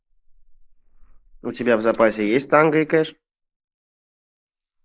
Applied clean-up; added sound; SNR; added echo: neural mask model Resemble Enhance denoiser.